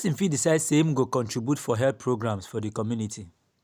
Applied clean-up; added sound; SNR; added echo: none; none; none; none.